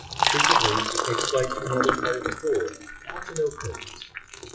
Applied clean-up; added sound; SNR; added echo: classical method WPE with log-MMSE.